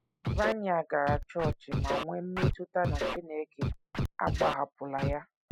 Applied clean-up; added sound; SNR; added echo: classical method spectral subtraction.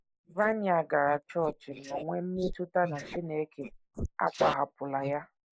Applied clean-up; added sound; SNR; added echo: neural mask model Resemble Enhance denoiser.